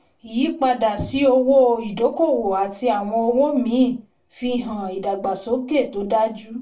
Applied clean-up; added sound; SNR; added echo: none; none; none; reverberation time 0.2 s.